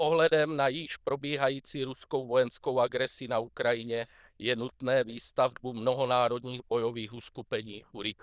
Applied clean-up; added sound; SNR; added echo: neural diffusion model UNIVERSE++.